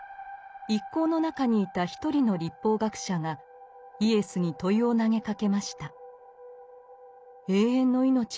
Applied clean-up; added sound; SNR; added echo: none; none; none; none.